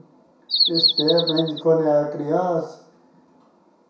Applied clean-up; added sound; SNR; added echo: none; Bird vocalization, bird call, bird song; -2 dB; reverberation time 0.6 s.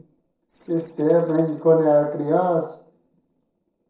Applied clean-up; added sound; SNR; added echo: neural separator model SepFormer DNS4.